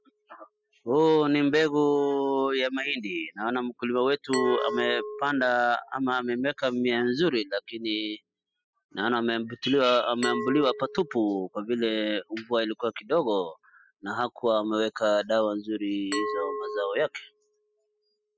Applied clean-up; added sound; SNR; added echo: classical method spectral subtraction.